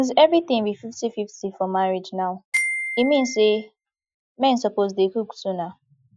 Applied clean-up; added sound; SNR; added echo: classical method Wiener filter.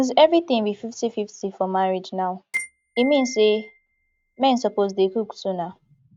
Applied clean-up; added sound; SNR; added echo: neural mask model RNNoise.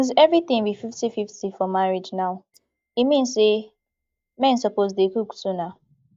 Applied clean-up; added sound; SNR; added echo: neural mask model DeepFilterNet 3.